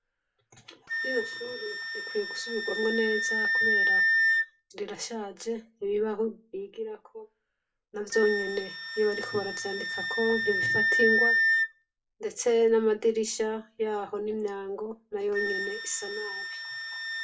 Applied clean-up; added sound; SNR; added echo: none; Wind instrument, woodwind instrument; 0 dB; reverberation time 0.2 s.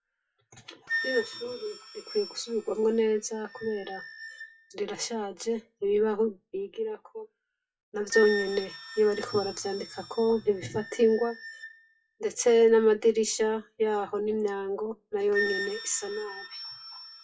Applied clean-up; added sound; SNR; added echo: classical method WPE with log-MMSE.